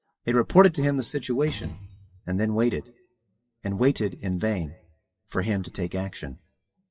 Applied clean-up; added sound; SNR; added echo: classical method WPE with log-MMSE.